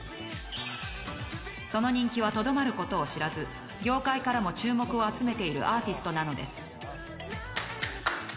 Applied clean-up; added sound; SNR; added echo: none; none; none; none.